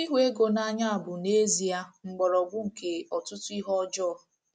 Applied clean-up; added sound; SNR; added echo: none; none; none; none.